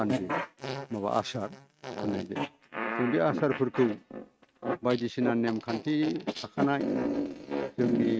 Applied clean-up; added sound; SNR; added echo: neural mask model RNNoise.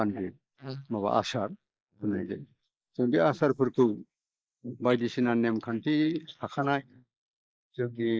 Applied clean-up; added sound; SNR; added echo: neural mask model Resemble Enhance denoiser.